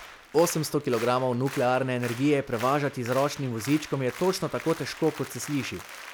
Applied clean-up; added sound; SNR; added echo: none; Applause; 15 dB; none.